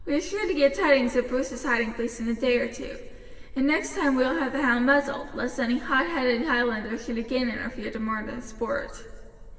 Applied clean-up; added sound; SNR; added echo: none; Boat, Water vehicle; 18 dB; reverberation time 1.9 s.